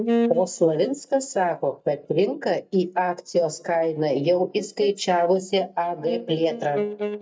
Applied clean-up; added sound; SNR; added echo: neural mask model DeepFilterNet 3.